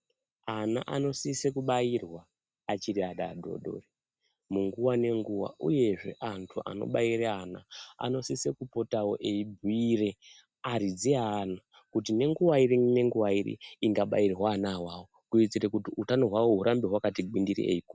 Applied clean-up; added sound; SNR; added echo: none; none; none; none.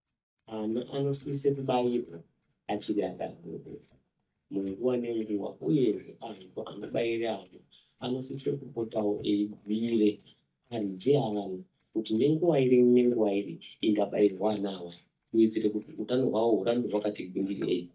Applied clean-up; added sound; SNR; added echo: neural mask model DeepFilterNet 3.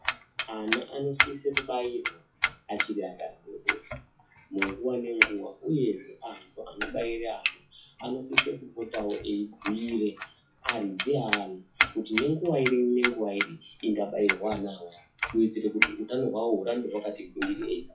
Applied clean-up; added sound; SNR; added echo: classical method WPE with log-MMSE.